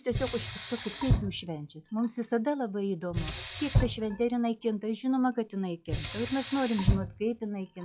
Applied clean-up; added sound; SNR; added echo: classical method log-MMSE.